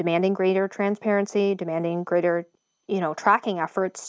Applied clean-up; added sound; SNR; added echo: none; none; none; none.